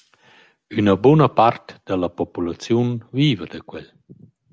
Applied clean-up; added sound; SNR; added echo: none; none; none; none.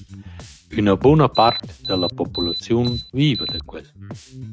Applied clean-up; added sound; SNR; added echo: neural mask model RNNoise.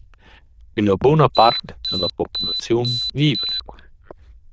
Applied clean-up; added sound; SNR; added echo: neural diffusion model UNIVERSE++.